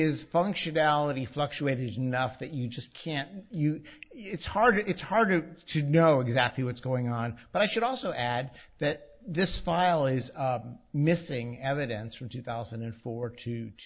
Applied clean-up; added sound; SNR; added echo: none; none; none; none.